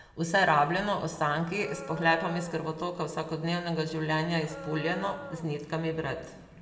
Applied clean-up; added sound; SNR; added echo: none; Dog; 13 dB; reverberation time 1.2 s.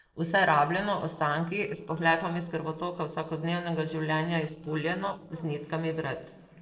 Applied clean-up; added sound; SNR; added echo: neural separator model SepFormer DNS4.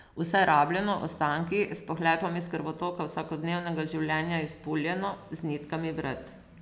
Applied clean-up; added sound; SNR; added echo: none; none; none; none.